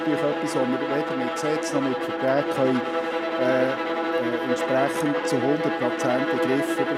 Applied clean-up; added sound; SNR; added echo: none; Bowed string instrument; 0 dB; none.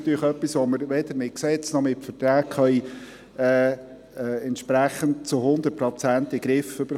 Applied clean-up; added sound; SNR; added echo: none; none; none; none.